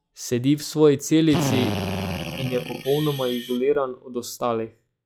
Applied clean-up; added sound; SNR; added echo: classical method log-MMSE.